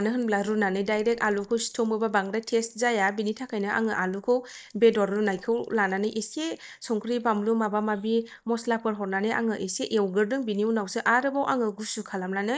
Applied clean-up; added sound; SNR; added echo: neural mask model DeepFilterNet 3.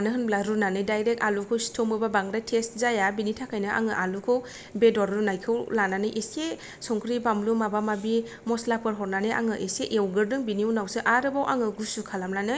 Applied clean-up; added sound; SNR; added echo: none; none; none; none.